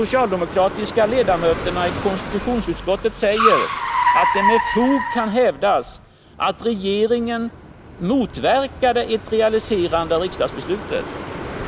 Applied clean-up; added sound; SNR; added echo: none; Car; 5 dB; none.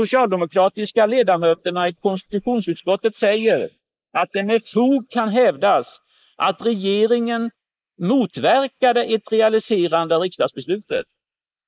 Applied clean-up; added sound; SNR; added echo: neural mask model Resemble Enhance denoiser.